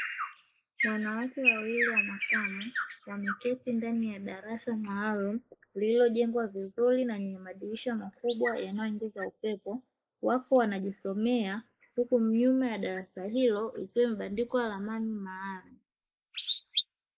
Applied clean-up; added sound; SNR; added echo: neural mask model Resemble Enhance denoiser.